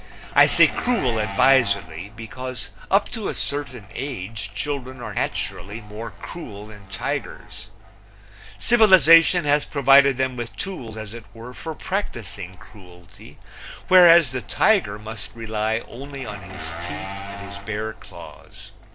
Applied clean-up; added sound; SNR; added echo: none; Engine; 16 dB; none.